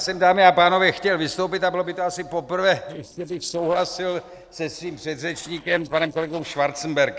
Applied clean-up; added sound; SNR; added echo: neural separator model SepFormer DNS4.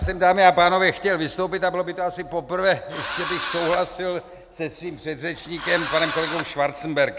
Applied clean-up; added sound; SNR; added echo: none; Engine / Drill; 5 dB; none.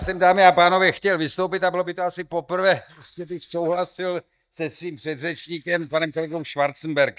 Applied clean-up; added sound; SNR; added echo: neural mask model DeepFilterNet 3.